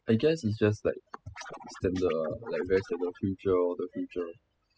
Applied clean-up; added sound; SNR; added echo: classical method spectral subtraction.